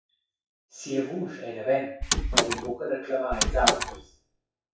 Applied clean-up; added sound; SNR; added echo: classical method WPE with log-MMSE.